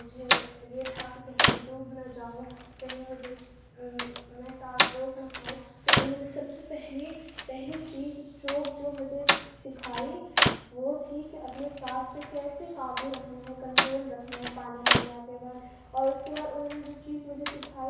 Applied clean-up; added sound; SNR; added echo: none; Slam; -4 dB; reverberation time 1.1 s.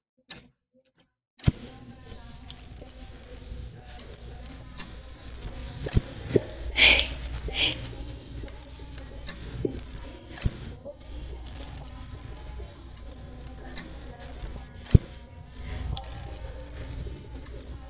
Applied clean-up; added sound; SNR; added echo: neural mask model DeepFilterNet 3.